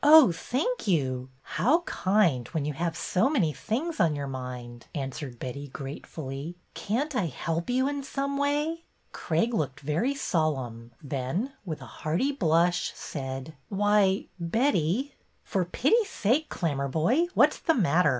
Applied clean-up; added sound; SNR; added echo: none; none; none; none.